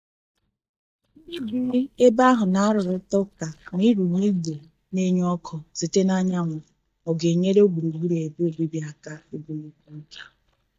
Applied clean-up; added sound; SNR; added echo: neural mask model DeepFilterNet 3.